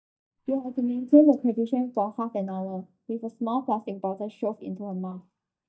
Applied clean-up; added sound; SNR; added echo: neural mask model DeepFilterNet 3.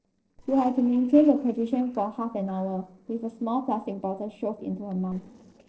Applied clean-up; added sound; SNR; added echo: neural separator model SepFormer DNS4.